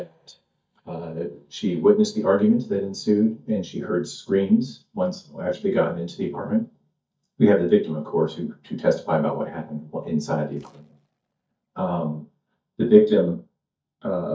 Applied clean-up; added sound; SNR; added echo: neural mask model DeepFilterNet 3.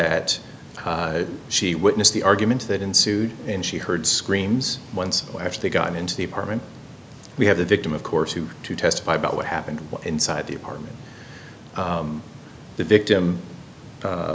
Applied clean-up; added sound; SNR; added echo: none; none; none; none.